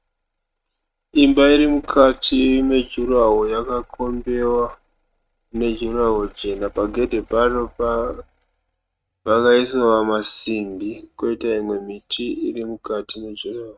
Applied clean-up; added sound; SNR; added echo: neural mask model RNNoise.